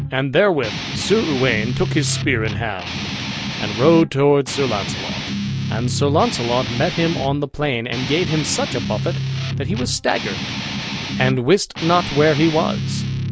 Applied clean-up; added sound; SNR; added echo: none; Guitar; 5 dB; none.